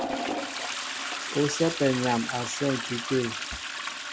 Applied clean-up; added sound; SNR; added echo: none; Toilet flush; 3 dB; none.